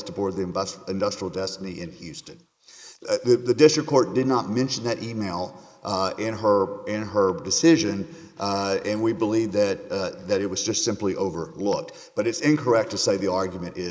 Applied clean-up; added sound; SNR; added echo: neural mask model Resemble Enhance denoiser.